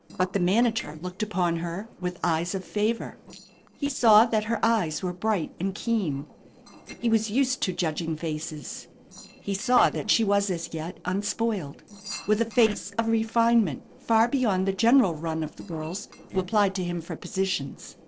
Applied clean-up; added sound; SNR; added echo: neural separator model SepFormer DNS4.